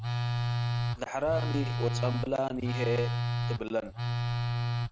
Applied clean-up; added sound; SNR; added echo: neural mask model RNNoise.